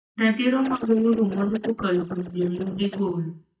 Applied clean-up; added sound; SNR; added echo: neural mask model DeepFilterNet 3.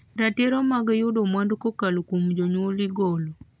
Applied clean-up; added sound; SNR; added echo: none; none; none; none.